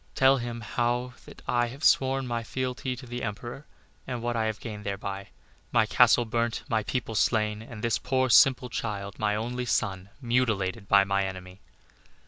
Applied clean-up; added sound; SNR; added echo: none; none; none; none.